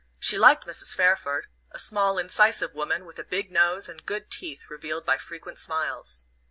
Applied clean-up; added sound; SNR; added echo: none; none; none; none.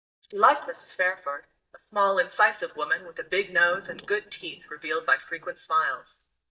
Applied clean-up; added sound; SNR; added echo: neural mask model DeepFilterNet 3.